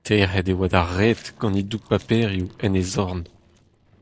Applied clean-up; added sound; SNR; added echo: neural separator model SepFormer DNS4.